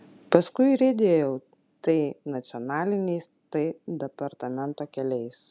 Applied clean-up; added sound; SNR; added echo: none; none; none; none.